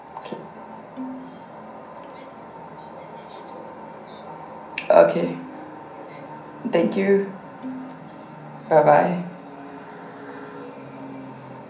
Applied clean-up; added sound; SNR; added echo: none; Bowed string instrument; 13 dB; reverberation time 0.6 s.